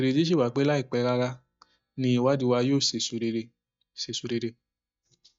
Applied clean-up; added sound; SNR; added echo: neural mask model DeepFilterNet 3.